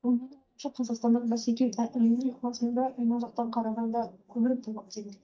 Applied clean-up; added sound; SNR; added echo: neural mask model DeepFilterNet 3.